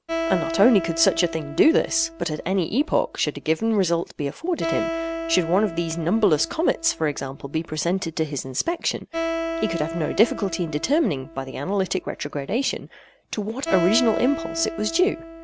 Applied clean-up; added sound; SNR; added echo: none; Acoustic guitar; 9 dB; none.